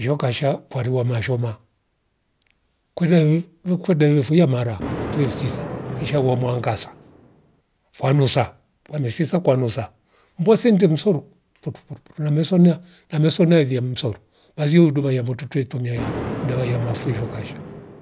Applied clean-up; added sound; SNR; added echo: none; Thunder; 15 dB; none.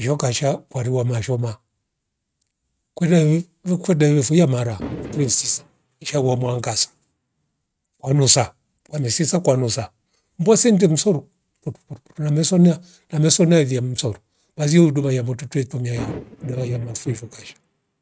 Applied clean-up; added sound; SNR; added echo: neural mask model RNNoise.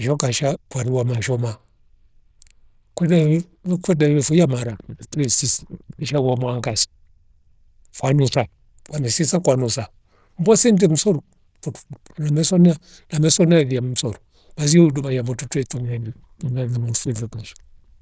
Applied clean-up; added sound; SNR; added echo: neural diffusion model UNIVERSE++.